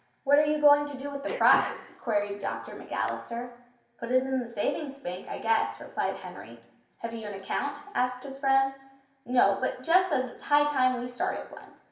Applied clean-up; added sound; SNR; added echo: none; Cough; 15 dB; reverberation time 0.9 s.